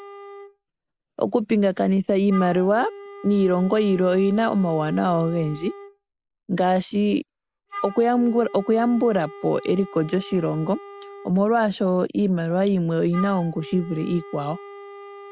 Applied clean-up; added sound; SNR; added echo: none; Wind instrument, woodwind instrument; 18 dB; none.